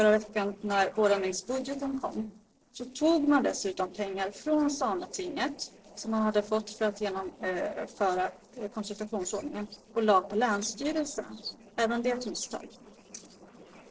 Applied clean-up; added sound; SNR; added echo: neural separator model SepFormer DNS4.